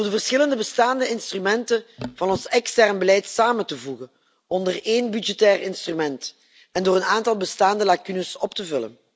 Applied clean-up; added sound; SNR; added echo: none; none; none; none.